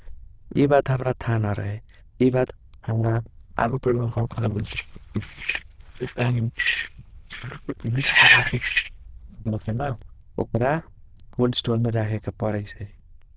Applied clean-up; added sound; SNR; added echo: neural diffusion model UNIVERSE++.